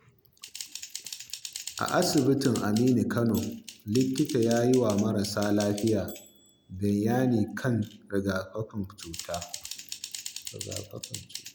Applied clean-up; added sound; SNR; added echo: none; Typing; 14 dB; none.